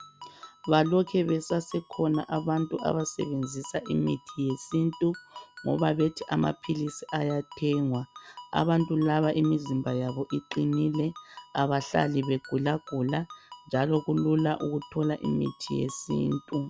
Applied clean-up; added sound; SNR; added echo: none; Ringtone; 20 dB; none.